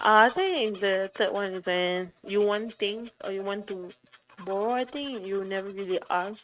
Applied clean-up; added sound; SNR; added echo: neural mask model RNNoise.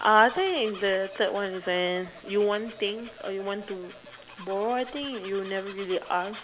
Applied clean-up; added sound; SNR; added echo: none; Bird vocalization, bird call, bird song; 18 dB; none.